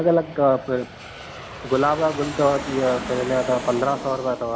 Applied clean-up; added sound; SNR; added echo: none; Aircraft; 11 dB; none.